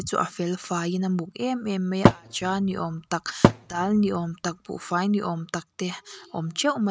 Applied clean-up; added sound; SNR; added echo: neural mask model RNNoise.